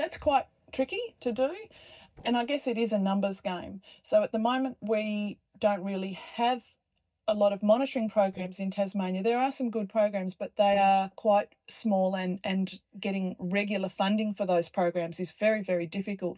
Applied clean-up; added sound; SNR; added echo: neural mask model DeepFilterNet 3.